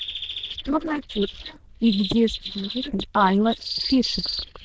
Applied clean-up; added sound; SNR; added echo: neural diffusion model UNIVERSE++.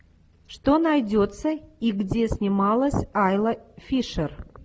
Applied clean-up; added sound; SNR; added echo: none; none; none; none.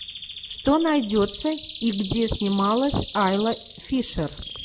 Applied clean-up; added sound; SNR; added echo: none; Bird vocalization, bird call, bird song; 10 dB; none.